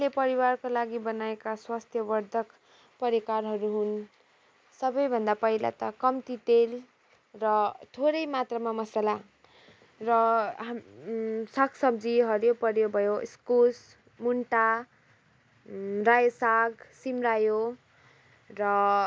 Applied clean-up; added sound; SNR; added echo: none; none; none; none.